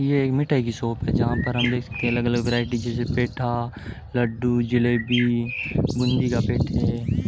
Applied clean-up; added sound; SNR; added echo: none; Bird; 12 dB; none.